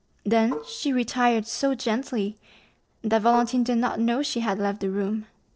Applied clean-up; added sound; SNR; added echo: neural separator model SepFormer DNS4.